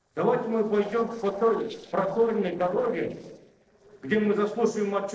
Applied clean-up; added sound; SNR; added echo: neural separator model SepFormer DNS4.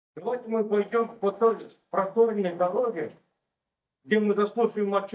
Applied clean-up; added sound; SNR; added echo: neural mask model DeepFilterNet 3.